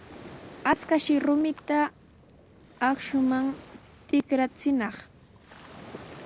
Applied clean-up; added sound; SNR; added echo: none; Waves, surf; 19 dB; none.